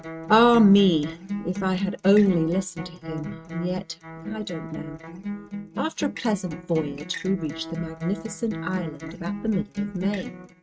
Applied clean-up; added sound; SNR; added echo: neural mask model RNNoise.